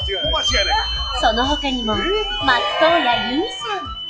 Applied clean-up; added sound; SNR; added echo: classical method log-MMSE.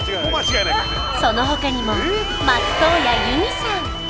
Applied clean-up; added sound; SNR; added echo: none; Hiss / Alarm; 9 dB; none.